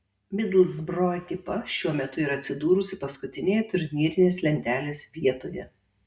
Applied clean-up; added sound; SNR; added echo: none; none; none; none.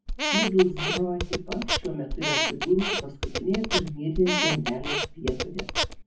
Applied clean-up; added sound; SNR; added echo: none; Squeak; 1 dB; reverberation time 0.3 s.